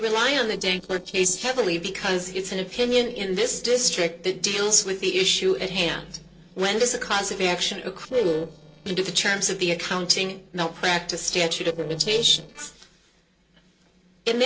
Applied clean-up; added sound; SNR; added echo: neural separator model SepFormer DNS4.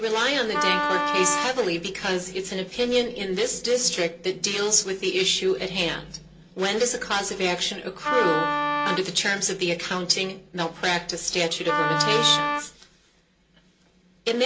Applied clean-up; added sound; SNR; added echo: none; Wind instrument, woodwind instrument; 0 dB; reverberation time 0.2 s.